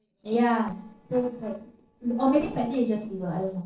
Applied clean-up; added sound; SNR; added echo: neural separator model SepFormer DNS4.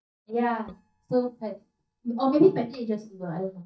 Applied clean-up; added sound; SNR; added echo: neural mask model DeepFilterNet 3.